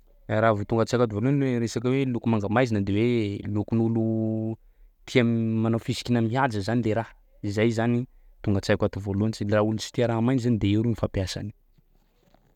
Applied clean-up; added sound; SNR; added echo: none; none; none; none.